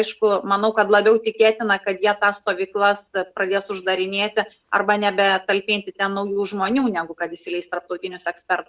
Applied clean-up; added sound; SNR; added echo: none; none; none; none.